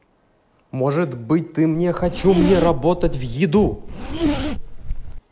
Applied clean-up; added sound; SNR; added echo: none; Zipper (clothing); 4 dB; none.